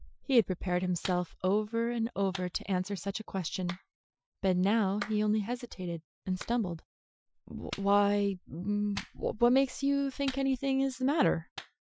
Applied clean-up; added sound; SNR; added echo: classical method Wiener filter.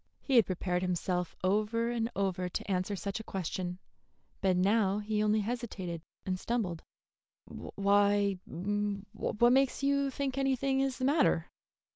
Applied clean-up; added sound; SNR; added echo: none; none; none; none.